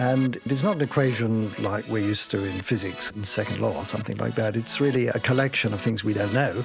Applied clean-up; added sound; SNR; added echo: none; Keyboard (musical); 15 dB; none.